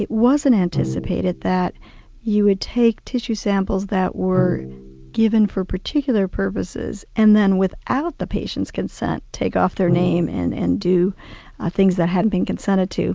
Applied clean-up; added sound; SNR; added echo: none; Bowed string instrument; 13 dB; none.